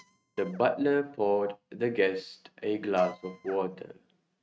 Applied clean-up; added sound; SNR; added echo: neural mask model RNNoise.